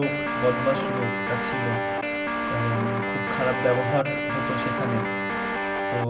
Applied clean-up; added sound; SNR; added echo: none; Guitar; -2 dB; reverberation time 0.8 s.